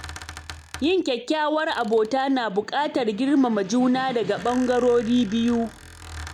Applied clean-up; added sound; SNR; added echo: none; Snare drum + Squeak; 17 dB; none.